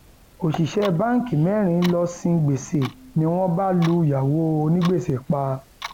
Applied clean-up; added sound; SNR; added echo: none; Clock; 19 dB; none.